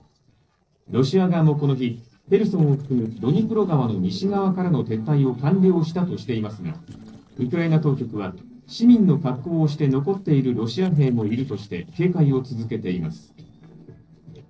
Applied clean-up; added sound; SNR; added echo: neural separator model SepFormer DNS4.